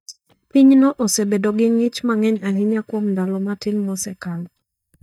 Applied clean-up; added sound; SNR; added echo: neural mask model DeepFilterNet 3.